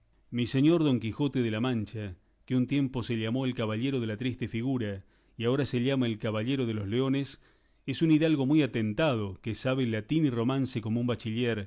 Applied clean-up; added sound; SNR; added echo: none; none; none; none.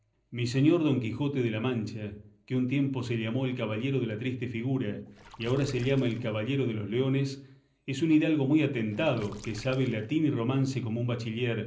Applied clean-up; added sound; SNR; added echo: neural separator model SepFormer DNS4.